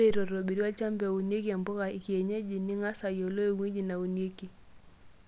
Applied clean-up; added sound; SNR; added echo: none; none; none; none.